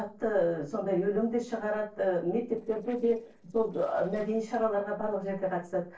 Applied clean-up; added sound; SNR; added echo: neural separator model SepFormer DNS4.